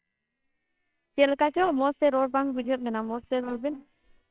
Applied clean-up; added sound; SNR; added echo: neural separator model SepFormer WHAMR!.